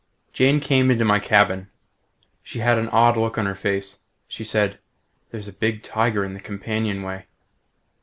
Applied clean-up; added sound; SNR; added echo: none; none; none; none.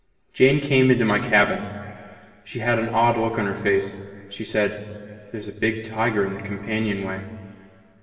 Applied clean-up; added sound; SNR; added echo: none; none; none; reverberation time 2.4 s.